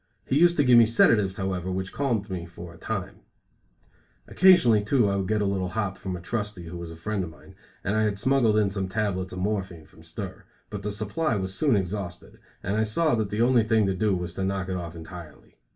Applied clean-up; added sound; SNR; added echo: none; none; none; reverberation time 0.2 s.